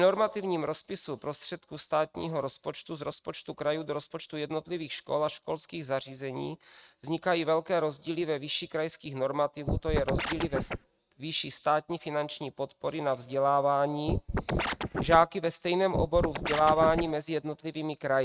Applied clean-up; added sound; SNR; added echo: neural mask model RNNoise.